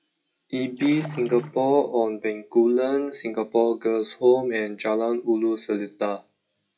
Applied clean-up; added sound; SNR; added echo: classical method WPE with log-MMSE.